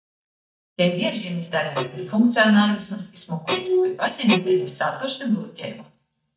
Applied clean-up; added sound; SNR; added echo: neural mask model DeepFilterNet 3.